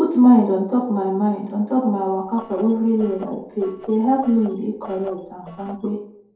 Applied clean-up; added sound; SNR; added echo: neural separator model SepFormer DNS4.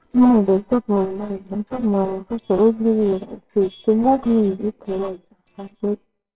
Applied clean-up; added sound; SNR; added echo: neural separator model SepFormer WHAMR!.